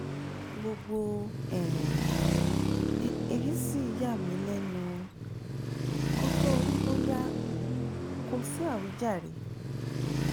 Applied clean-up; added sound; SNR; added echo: none; Traffic noise, roadway noise; -5 dB; none.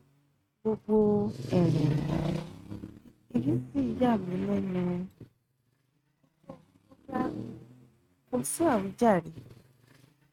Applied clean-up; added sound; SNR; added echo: neural mask model RNNoise.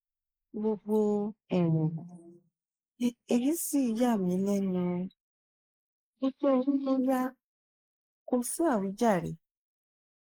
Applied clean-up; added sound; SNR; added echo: neural mask model Resemble Enhance denoiser.